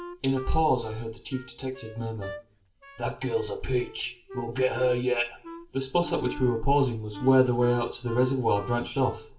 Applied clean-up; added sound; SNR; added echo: none; Wind instrument, woodwind instrument; 16 dB; reverberation time 0.3 s.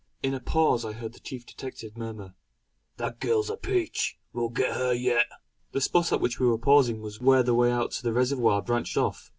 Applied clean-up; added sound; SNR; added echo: none; none; none; none.